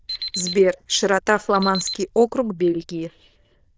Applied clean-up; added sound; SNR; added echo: neural diffusion model UNIVERSE++.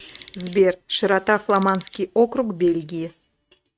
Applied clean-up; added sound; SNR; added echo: neural mask model RNNoise.